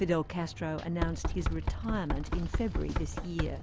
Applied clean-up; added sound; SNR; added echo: none; Knock; 0 dB; none.